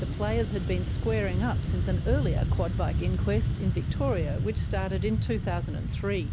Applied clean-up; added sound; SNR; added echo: none; Fixed-wing aircraft, airplane; -4 dB; none.